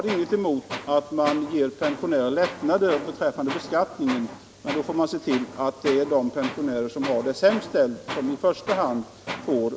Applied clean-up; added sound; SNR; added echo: none; Tools; 12 dB; none.